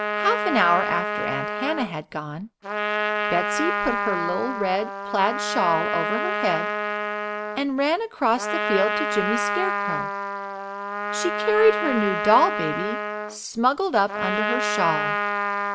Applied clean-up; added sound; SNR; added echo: none; Trumpet; 1 dB; none.